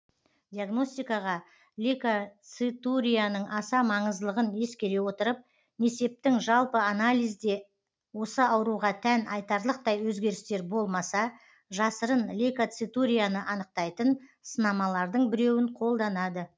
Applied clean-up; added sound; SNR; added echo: none; none; none; none.